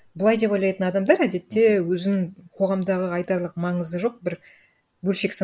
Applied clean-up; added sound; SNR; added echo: none; none; none; none.